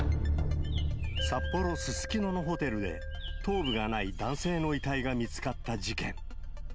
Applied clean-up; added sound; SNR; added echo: none; Bird + Alarm; 12 dB; none.